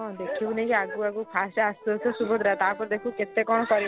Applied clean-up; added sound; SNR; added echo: none; Accordion; 16 dB; none.